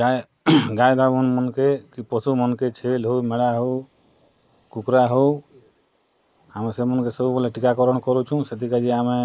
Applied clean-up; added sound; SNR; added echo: neural mask model Resemble Enhance denoiser.